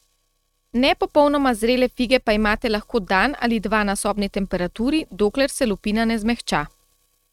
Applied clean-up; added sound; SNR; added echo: neural mask model RNNoise.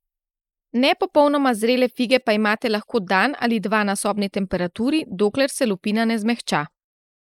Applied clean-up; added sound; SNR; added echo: neural mask model Resemble Enhance denoiser.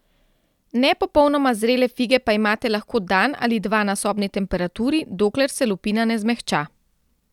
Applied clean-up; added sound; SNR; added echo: none; none; none; none.